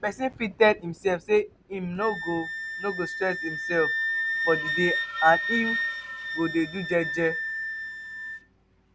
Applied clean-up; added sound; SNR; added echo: none; Wind instrument, woodwind instrument; 4 dB; none.